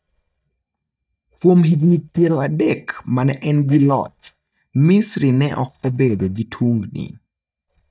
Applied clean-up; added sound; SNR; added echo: neural mask model DeepFilterNet 3.